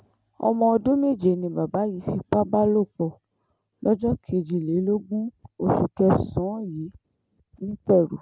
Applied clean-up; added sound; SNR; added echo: none; none; none; none.